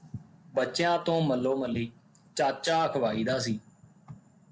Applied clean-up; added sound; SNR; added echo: none; none; none; none.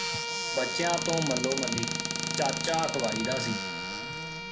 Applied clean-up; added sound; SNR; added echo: none; Bowed string instrument + Squeak / Cupboard open or close; 0 dB; none.